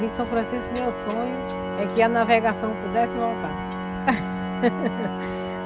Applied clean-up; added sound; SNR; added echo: none; Organ; 4 dB; none.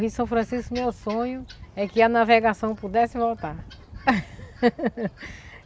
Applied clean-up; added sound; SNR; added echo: none; none; none; none.